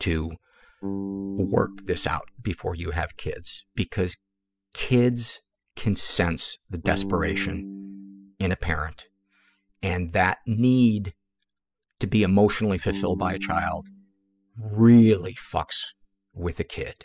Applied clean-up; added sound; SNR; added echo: classical method spectral subtraction.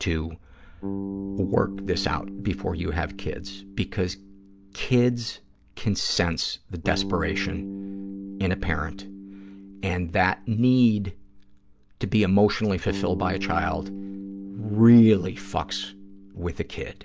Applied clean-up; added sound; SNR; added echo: none; Bass guitar; 12 dB; none.